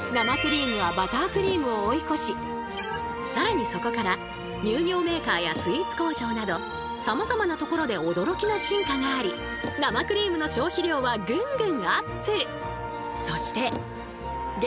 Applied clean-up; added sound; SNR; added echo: none; Bicycle; 20 dB; none.